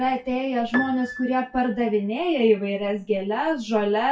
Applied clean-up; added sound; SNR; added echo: classical method WPE with log-MMSE.